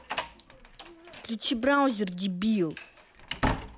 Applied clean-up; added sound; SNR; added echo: none; Slam; 7 dB; none.